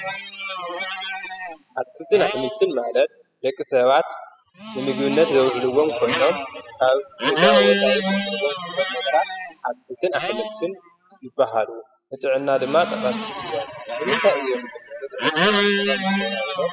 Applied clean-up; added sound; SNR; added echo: classical method spectral subtraction.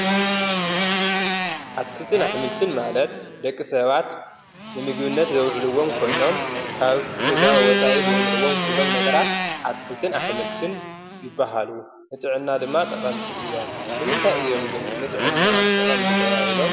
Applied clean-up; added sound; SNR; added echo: none; Motorcycle; 0 dB; none.